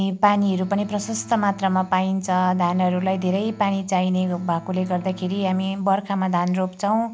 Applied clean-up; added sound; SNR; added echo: none; Bowed string instrument; 20 dB; none.